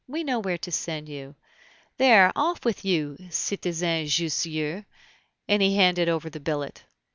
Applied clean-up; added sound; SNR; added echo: none; none; none; none.